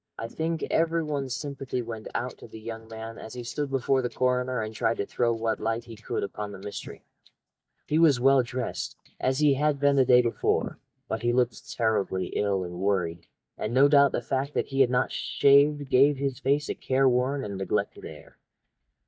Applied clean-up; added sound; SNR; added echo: neural mask model DeepFilterNet 3.